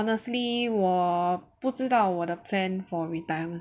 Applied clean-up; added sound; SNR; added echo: none; none; none; none.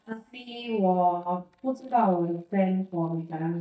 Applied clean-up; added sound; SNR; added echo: neural mask model DeepFilterNet 3.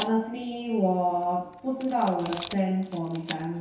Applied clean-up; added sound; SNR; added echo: none; Camera; 13 dB; reverberation time 0.7 s.